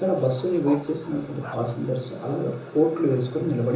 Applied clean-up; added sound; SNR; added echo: none; Bark; 15 dB; reverberation time 0.6 s.